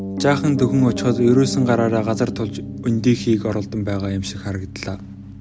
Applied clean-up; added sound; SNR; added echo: none; Piano; 7 dB; none.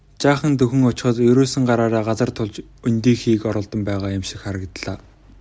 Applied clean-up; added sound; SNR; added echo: none; none; none; none.